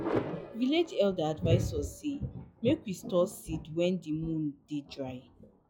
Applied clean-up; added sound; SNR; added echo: classical method log-MMSE.